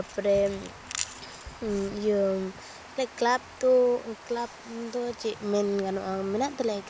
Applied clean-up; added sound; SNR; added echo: none; Water; 17 dB; none.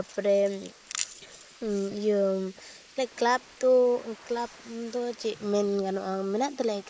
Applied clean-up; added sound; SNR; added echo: neural mask model Resemble Enhance denoiser.